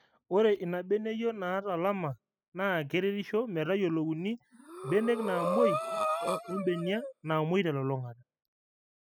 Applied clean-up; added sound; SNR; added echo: classical method spectral subtraction.